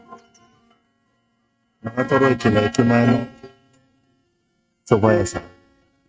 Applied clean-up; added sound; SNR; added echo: neural mask model RNNoise.